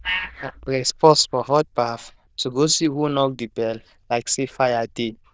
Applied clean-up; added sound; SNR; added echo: neural diffusion model UNIVERSE++.